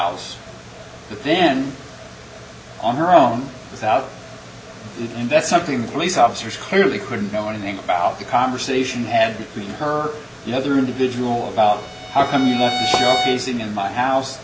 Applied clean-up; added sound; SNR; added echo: none; Bowed string instrument; 6 dB; none.